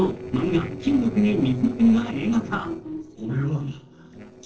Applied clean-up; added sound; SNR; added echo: neural separator model SepFormer DNS4.